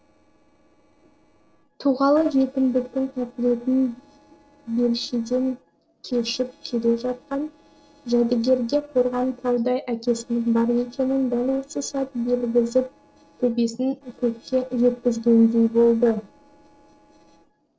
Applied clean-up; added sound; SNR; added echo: neural separator model SepFormer DNS4.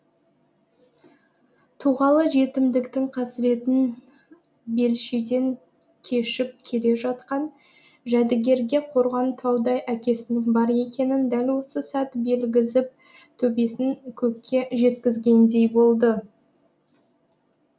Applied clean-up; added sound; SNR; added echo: none; none; none; none.